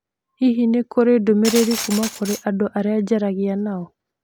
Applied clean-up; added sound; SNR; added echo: none; Glass; 11 dB; none.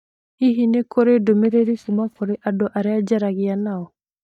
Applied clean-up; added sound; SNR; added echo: neural mask model DeepFilterNet 3.